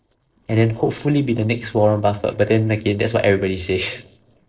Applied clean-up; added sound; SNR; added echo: neural separator model SepFormer DNS4.